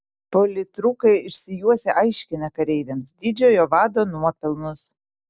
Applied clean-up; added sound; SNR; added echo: none; none; none; none.